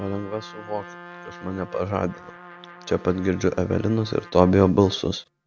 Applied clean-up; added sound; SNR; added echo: none; Trumpet; 19 dB; none.